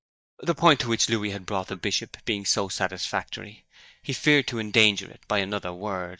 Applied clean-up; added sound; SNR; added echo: neural mask model DeepFilterNet 3.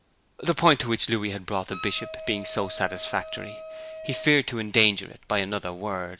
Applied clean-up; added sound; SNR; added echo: none; Wind instrument, woodwind instrument; 14 dB; none.